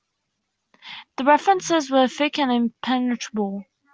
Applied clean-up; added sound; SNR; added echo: none; none; none; none.